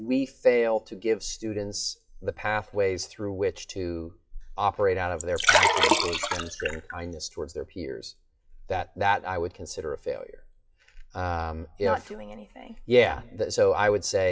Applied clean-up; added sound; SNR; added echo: classical method WPE with log-MMSE.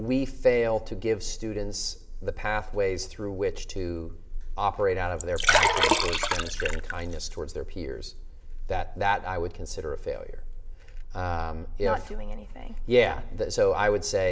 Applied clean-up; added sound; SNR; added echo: none; Liquid; -2 dB; reverberation time 1.0 s.